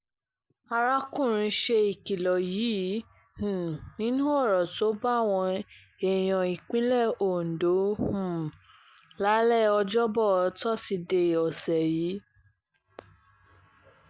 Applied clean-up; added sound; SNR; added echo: none; none; none; none.